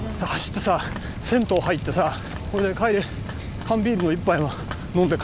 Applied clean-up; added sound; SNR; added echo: none; none; none; none.